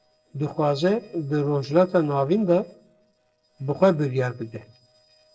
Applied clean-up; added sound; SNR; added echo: neural separator model SepFormer DNS4.